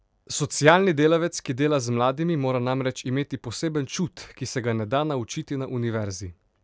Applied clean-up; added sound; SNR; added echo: none; none; none; none.